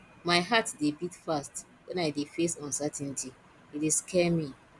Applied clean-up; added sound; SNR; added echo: none; none; none; none.